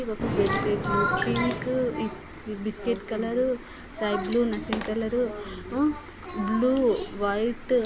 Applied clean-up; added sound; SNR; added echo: none; Thunder + Water / Splash, splatter; 9 dB; none.